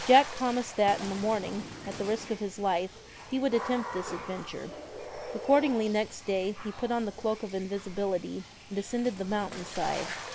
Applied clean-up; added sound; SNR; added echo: none; Water / Splash, splatter; 12 dB; none.